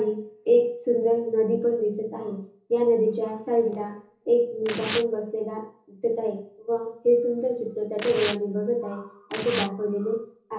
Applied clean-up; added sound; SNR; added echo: none; Tearing; 11 dB; reverberation time 1.2 s.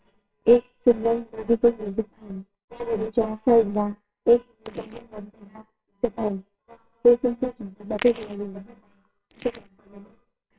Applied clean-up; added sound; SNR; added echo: neural separator model SepFormer WHAMR!.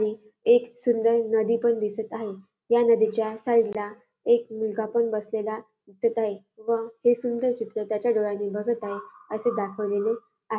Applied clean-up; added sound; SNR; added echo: none; none; none; none.